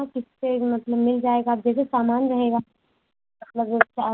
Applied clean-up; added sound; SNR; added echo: none; none; none; none.